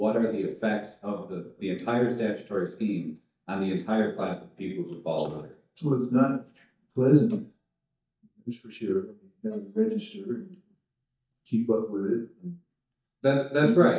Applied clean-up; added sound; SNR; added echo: neural mask model DeepFilterNet 3.